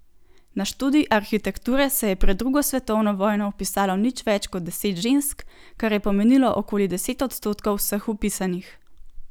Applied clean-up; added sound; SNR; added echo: none; none; none; none.